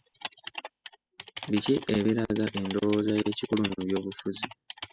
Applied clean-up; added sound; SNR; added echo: classical method spectral subtraction.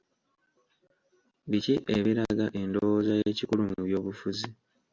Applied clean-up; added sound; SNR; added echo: none; none; none; none.